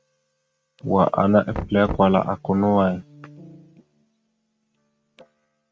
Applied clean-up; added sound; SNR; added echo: neural mask model RNNoise.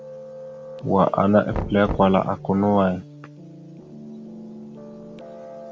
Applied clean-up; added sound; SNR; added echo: none; Knock + Piano; 12 dB; none.